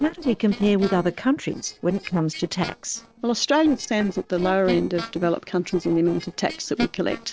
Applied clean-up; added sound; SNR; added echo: neural separator model SepFormer DNS4.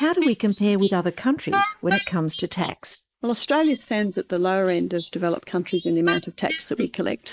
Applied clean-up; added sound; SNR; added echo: neural mask model Resemble Enhance denoiser.